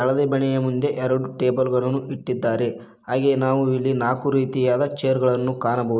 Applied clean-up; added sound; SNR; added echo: none; none; none; none.